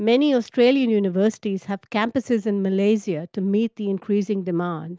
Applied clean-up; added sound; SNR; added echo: none; none; none; none.